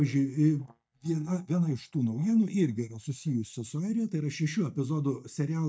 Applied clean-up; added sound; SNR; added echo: neural mask model DeepFilterNet 3.